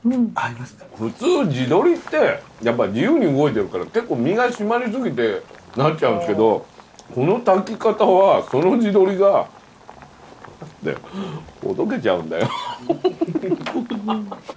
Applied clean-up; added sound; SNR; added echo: none; none; none; none.